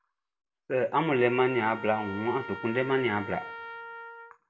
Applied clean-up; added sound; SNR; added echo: none; Trumpet; 13 dB; reverberation time 0.5 s.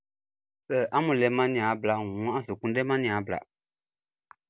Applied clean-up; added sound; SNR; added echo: none; none; none; none.